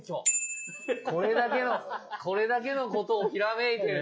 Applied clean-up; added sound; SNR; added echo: classical method log-MMSE.